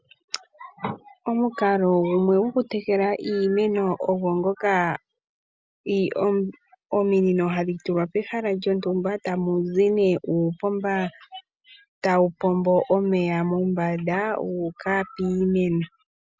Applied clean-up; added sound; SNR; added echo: none; none; none; none.